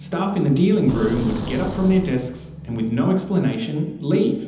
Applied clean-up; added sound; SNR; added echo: none; Boom; 11 dB; reverberation time 0.9 s.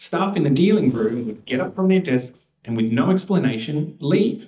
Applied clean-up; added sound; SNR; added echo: neural mask model DeepFilterNet 3.